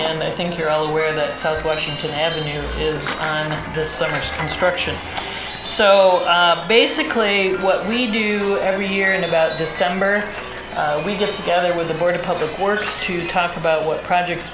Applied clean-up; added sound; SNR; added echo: none; Chime; 10 dB; none.